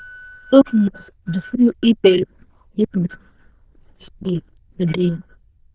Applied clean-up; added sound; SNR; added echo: neural diffusion model UNIVERSE++.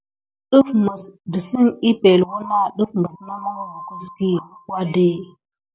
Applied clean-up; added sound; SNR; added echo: none; none; none; none.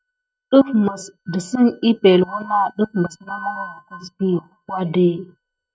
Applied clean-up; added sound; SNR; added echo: neural mask model RNNoise.